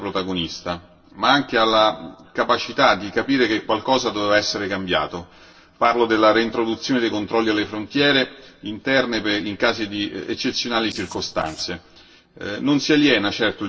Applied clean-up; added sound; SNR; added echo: neural separator model SepFormer DNS4.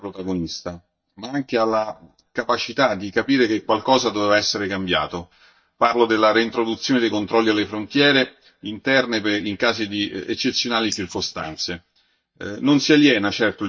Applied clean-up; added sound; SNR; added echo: neural mask model DeepFilterNet 3.